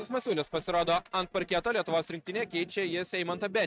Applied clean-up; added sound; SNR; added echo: neural mask model RNNoise.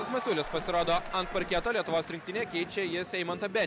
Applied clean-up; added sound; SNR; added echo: none; Water / Splash, splatter; 10 dB; none.